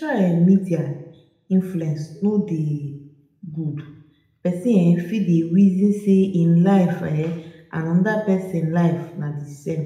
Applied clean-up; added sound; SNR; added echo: none; none; none; reverberation time 0.7 s.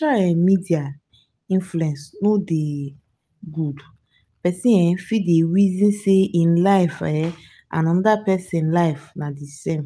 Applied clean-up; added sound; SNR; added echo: none; none; none; none.